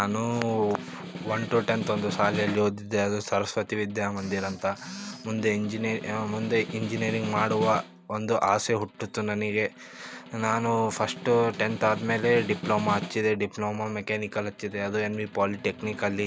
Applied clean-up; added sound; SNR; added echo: none; Snare drum; 12 dB; none.